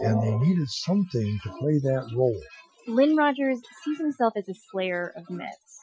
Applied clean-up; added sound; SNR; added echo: classical method Wiener filter.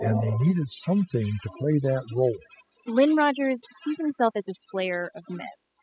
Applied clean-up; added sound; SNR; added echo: classical method spectral subtraction.